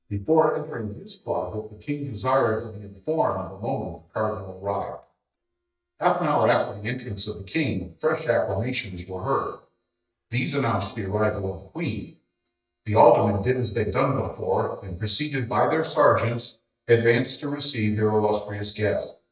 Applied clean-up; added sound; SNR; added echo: neural mask model DeepFilterNet 3.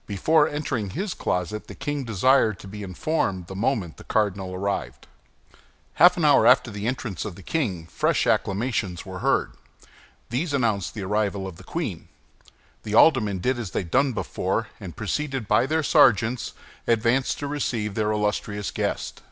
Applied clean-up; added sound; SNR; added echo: none; none; none; none.